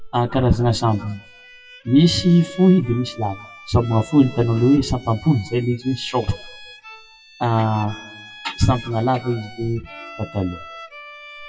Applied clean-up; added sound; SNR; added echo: classical method WPE with log-MMSE.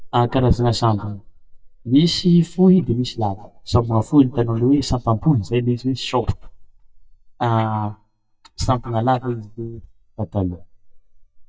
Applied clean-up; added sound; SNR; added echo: neural mask model DeepFilterNet 3.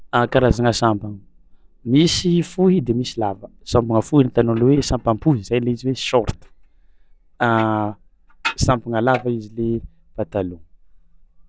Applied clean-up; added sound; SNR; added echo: none; none; none; none.